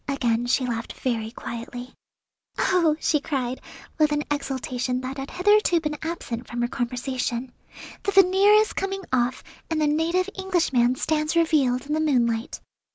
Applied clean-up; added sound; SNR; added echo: none; none; none; none.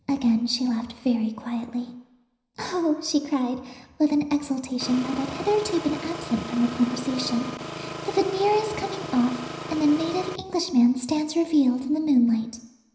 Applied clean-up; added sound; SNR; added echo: none; Engine; 10 dB; reverberation time 0.9 s.